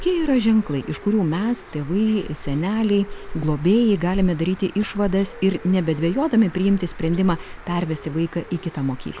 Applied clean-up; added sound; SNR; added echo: none; Bird; 13 dB; none.